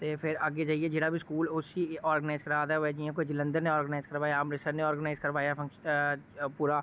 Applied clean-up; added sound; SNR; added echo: none; none; none; none.